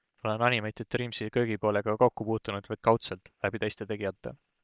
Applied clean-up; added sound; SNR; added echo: neural separator model SepFormer WHAM!.